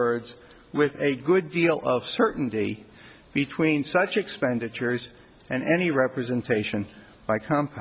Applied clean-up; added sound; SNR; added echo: none; none; none; none.